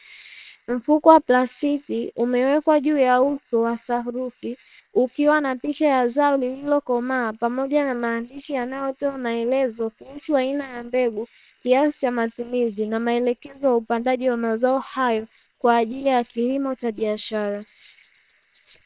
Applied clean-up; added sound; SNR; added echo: neural separator model SepFormer WHAM!.